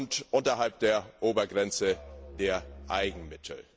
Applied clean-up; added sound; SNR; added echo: none; Musical instrument; 16 dB; none.